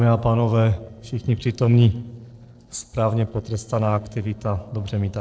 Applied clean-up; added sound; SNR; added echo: neural separator model SepFormer DNS4.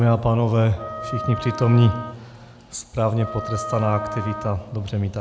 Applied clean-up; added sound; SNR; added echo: none; Wind instrument, woodwind instrument; 10 dB; none.